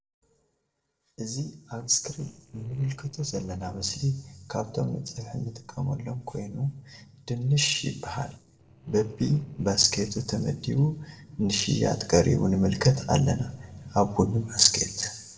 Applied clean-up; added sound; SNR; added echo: neural separator model SepFormer DNS4.